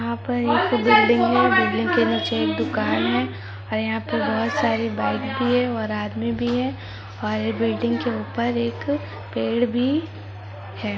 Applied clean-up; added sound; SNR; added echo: none; none; none; none.